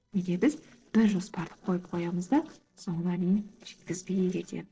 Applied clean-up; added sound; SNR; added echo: neural separator model SepFormer DNS4.